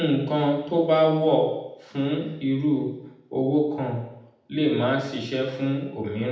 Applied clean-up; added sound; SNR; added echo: none; none; none; reverberation time 0.8 s.